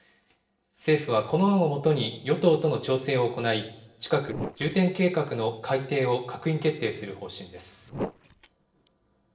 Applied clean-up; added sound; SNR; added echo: neural separator model SepFormer DNS4.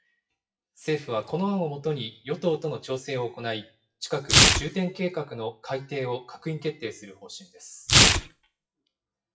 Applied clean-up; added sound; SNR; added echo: classical method WPE with log-MMSE.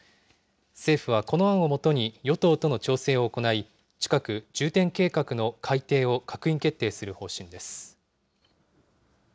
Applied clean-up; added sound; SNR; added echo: none; none; none; none.